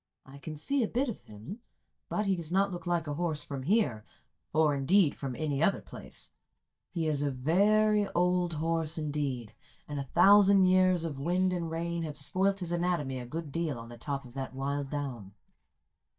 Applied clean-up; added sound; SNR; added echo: neural mask model DeepFilterNet 3.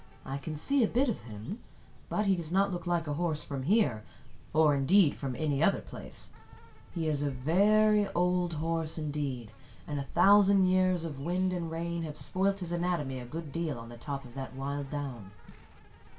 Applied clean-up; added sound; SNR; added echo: none; Insect; 16 dB; reverberation time 0.2 s.